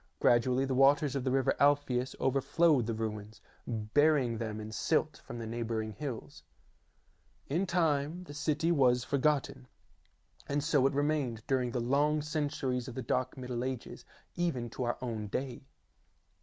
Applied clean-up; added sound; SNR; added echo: none; none; none; none.